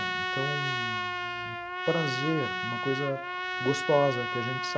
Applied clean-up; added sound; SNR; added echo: none; Trumpet; 1 dB; none.